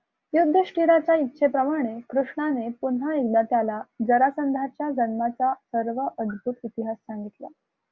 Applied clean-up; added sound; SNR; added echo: none; none; none; none.